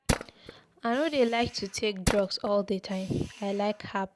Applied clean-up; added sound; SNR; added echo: none; Tools; 7 dB; none.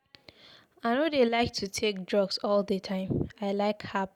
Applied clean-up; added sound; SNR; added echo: none; none; none; none.